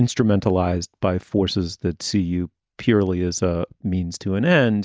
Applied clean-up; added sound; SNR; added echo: none; none; none; none.